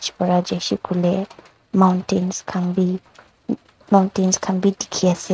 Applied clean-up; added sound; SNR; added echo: neural mask model RNNoise.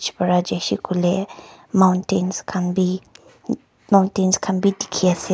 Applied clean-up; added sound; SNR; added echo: none; none; none; none.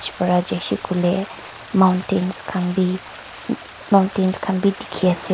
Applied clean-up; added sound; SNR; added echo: none; Stream; 17 dB; none.